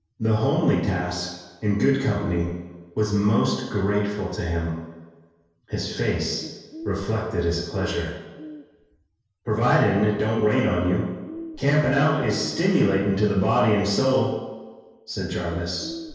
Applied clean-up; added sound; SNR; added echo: none; Bird; 19 dB; reverberation time 1.2 s.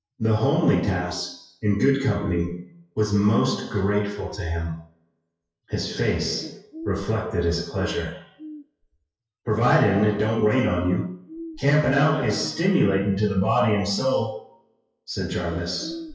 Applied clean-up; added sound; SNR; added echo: classical method WPE with log-MMSE.